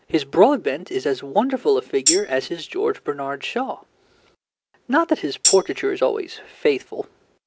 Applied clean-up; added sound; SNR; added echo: none; Tambourine; 2 dB; none.